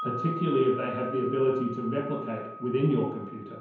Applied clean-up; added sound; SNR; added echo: none; Wind chime; 10 dB; reverberation time 0.9 s.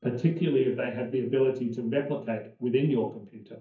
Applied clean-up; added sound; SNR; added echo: neural mask model DeepFilterNet 3.